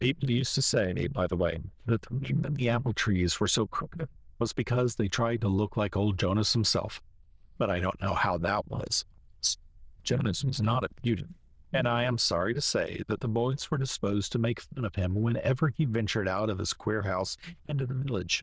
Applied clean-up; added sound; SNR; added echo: neural diffusion model UNIVERSE++.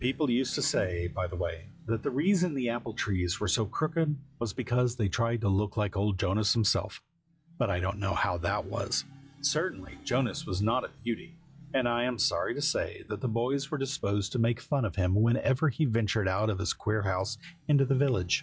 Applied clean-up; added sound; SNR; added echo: classical method log-MMSE.